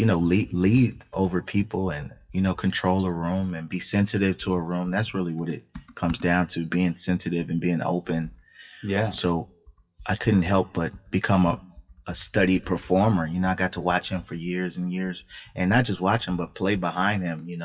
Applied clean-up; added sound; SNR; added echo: classical method WPE with log-MMSE.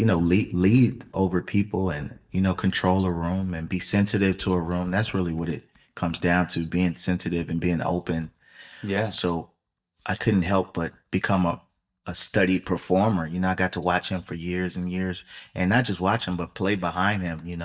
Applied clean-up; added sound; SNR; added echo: neural mask model DeepFilterNet 3.